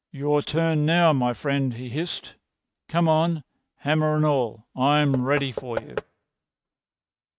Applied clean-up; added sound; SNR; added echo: neural mask model RNNoise.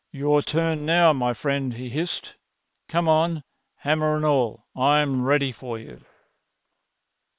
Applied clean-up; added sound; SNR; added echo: neural separator model SepFormer WHAM!.